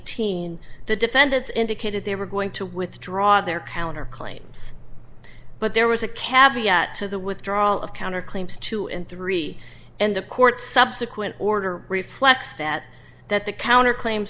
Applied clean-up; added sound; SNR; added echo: none; none; none; none.